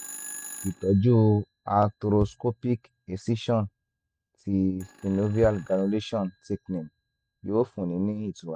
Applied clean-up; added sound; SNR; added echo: neural mask model RNNoise.